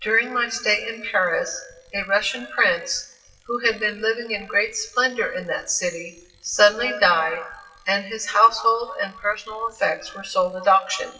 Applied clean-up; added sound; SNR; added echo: classical method WPE with log-MMSE.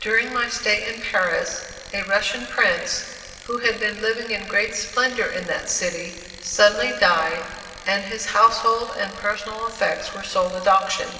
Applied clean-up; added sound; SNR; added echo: none; Tools; 19 dB; reverberation time 2.0 s.